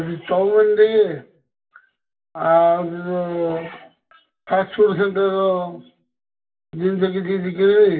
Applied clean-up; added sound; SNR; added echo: none; none; none; reverberation time 0.2 s.